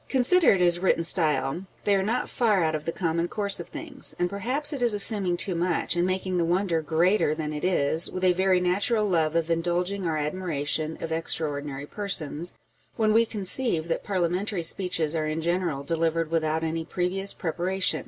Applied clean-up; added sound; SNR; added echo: none; none; none; none.